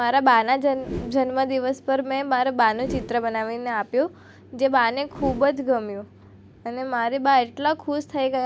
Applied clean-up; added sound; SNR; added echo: none; Whoosh, swoosh, swish; 15 dB; none.